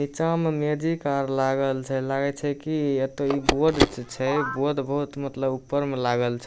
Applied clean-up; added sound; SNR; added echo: none; Telephone; 3 dB; none.